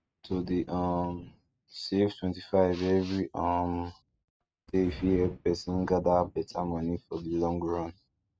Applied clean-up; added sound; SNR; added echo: neural mask model RNNoise.